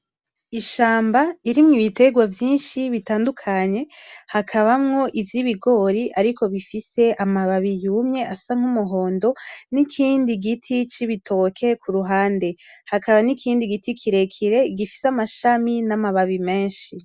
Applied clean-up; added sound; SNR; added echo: none; none; none; none.